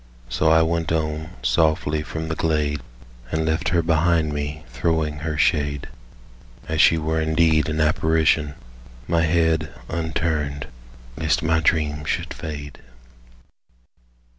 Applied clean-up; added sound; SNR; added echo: none; none; none; none.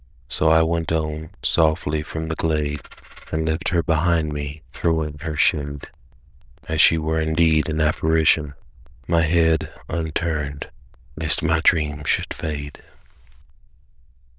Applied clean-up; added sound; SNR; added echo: neural diffusion model UNIVERSE++.